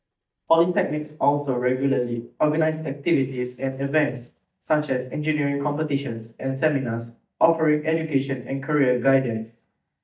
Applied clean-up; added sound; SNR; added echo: neural mask model DeepFilterNet 3.